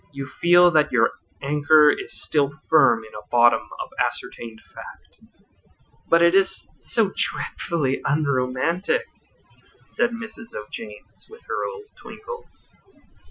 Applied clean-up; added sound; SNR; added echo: classical method Wiener filter.